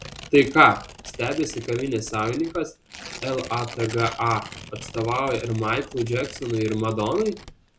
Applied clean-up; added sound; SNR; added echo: none; Tearing; 15 dB; none.